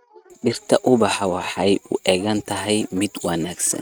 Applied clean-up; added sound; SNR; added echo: neural mask model RNNoise.